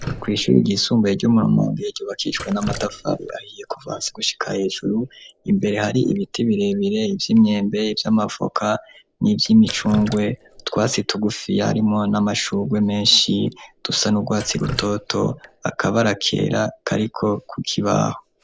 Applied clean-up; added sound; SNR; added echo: none; Drip; 18 dB; none.